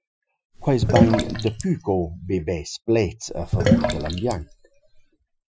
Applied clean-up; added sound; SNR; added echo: classical method Wiener filter.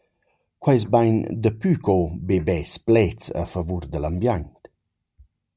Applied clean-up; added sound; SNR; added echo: none; none; none; none.